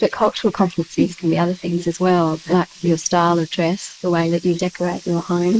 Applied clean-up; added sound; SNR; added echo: neural mask model Resemble Enhance denoiser.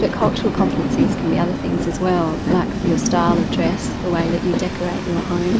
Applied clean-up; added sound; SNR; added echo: none; Train; 0 dB; none.